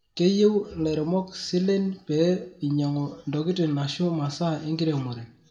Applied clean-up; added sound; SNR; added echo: none; none; none; reverberation time 0.5 s.